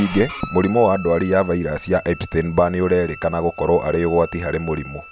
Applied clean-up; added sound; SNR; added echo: none; Bowed string instrument; 18 dB; none.